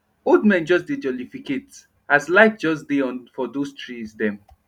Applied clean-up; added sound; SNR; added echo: none; none; none; none.